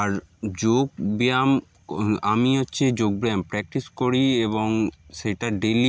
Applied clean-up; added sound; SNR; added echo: none; none; none; none.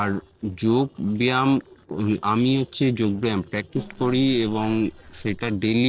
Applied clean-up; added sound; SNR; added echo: neural separator model SepFormer DNS4.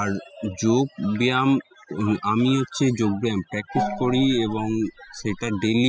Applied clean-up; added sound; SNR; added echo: classical method spectral subtraction.